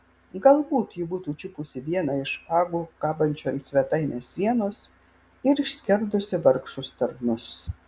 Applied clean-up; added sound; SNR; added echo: none; none; none; none.